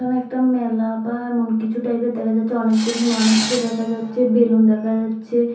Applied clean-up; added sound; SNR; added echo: none; Tools; 9 dB; reverberation time 0.6 s.